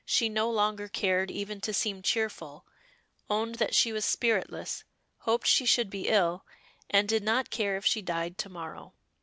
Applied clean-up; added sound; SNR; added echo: none; none; none; none.